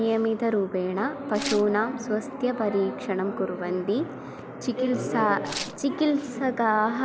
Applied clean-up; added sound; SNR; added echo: none; Tearing; 14 dB; none.